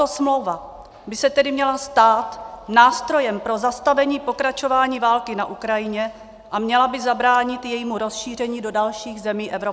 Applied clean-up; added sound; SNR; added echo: none; none; none; none.